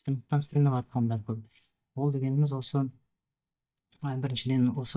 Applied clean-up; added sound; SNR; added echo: neural mask model DeepFilterNet 3.